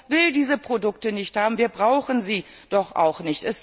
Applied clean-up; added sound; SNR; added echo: none; none; none; none.